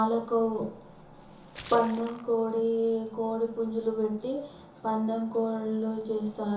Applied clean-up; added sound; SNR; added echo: none; Splash, splatter; 17 dB; reverberation time 0.7 s.